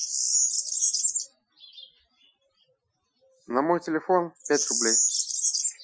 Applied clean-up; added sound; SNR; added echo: classical method Wiener filter.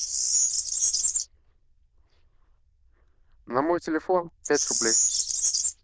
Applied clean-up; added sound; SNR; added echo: neural diffusion model UNIVERSE++.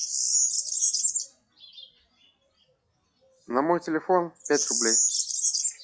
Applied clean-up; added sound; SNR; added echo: classical method log-MMSE.